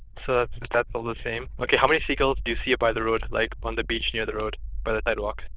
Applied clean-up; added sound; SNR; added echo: neural diffusion model UNIVERSE++.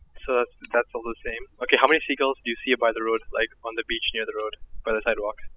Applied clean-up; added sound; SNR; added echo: classical method spectral subtraction.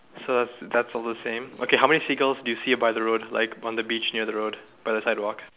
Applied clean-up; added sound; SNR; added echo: none; none; none; none.